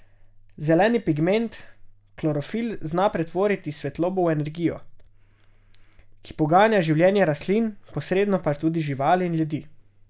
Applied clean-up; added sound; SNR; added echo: none; none; none; none.